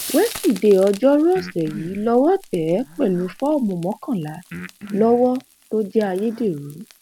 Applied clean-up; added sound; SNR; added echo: none; Frying (food) + Breathing; 17 dB; none.